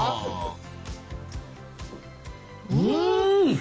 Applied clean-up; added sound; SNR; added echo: none; none; none; none.